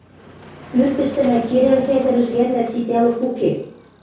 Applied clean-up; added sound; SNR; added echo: none; Motor vehicle (road); 20 dB; reverberation time 0.6 s.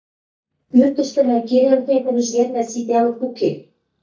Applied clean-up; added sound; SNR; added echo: neural mask model DeepFilterNet 3.